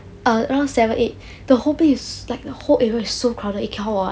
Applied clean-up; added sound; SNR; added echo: none; none; none; none.